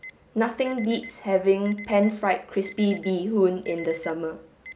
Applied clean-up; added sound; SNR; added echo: none; Alarm; 19 dB; none.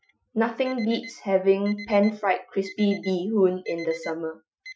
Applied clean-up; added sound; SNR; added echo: classical method Wiener filter.